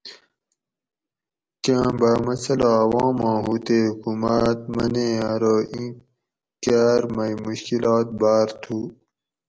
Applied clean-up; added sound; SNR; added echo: none; none; none; none.